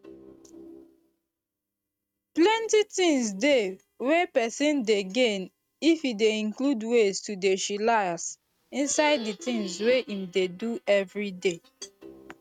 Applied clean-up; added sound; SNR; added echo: neural mask model RNNoise.